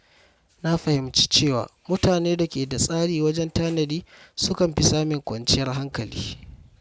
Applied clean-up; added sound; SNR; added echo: none; none; none; none.